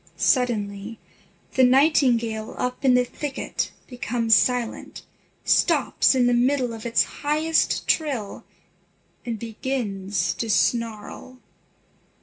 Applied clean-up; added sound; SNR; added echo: none; none; none; reverberation time 0.2 s.